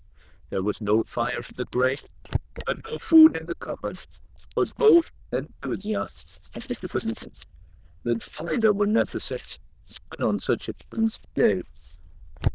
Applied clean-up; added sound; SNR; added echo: neural diffusion model UNIVERSE++.